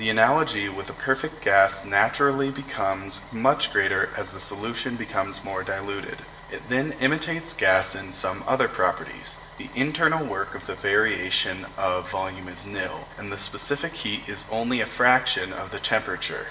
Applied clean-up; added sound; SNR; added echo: none; Bus; 18 dB; reverberation time 0.7 s.